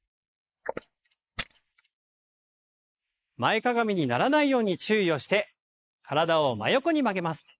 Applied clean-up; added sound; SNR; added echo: neural mask model Resemble Enhance denoiser.